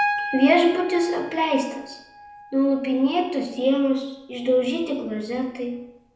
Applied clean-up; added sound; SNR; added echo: none; Piano; 11 dB; reverberation time 0.7 s.